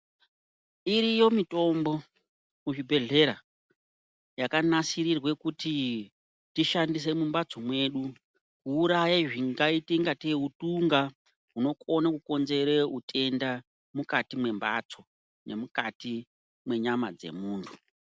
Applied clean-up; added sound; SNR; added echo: none; none; none; none.